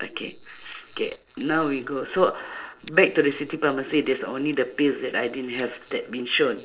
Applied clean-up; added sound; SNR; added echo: neural separator model SepFormer DNS4.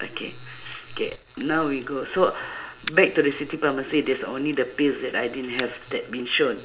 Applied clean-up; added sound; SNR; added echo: none; Camera; 18 dB; reverberation time 0.4 s.